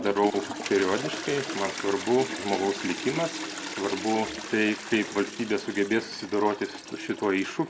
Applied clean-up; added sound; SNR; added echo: none; Toilet flush; 8 dB; none.